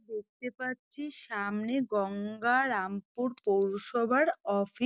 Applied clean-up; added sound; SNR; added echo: none; none; none; none.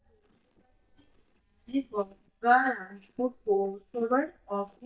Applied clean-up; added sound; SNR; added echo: neural mask model DeepFilterNet 3.